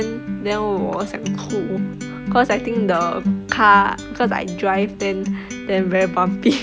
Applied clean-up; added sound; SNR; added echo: none; Acoustic guitar; 6 dB; none.